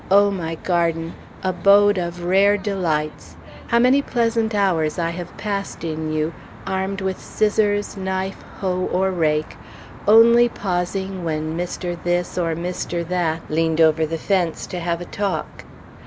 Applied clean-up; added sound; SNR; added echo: none; Traffic noise, roadway noise; 18 dB; none.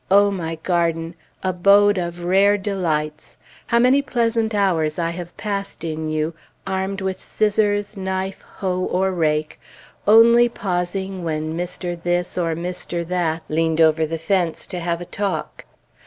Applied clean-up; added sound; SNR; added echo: none; none; none; none.